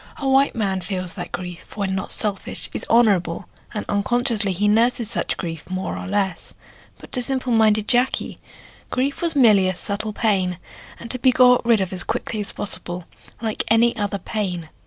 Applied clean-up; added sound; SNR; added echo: none; none; none; none.